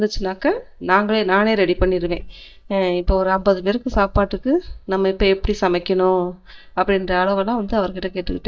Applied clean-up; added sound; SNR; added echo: neural mask model DeepFilterNet 3.